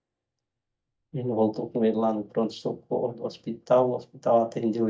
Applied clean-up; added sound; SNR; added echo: neural mask model DeepFilterNet 3.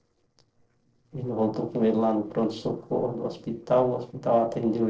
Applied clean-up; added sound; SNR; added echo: neural separator model SepFormer DNS4.